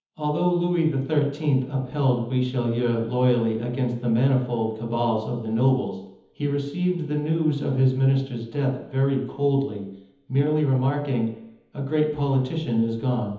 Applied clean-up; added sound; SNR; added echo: none; none; none; reverberation time 1.3 s.